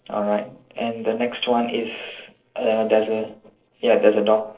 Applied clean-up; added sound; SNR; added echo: neural separator model SepFormer DNS4.